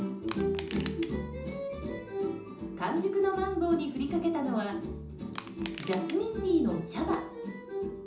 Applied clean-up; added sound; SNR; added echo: none; Crushing; 13 dB; reverberation time 0.6 s.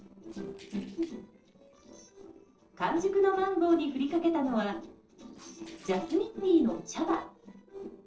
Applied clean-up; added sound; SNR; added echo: neural separator model SepFormer DNS4.